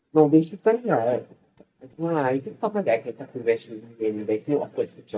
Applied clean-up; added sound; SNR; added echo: neural mask model DeepFilterNet 3.